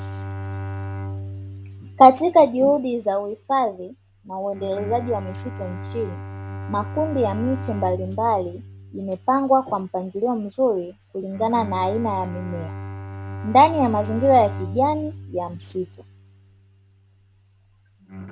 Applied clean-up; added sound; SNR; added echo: none; Bowed string instrument; 11 dB; none.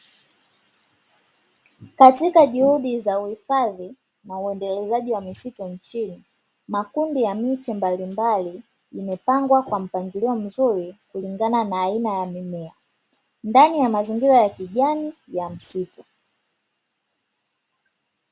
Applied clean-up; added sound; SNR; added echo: none; none; none; none.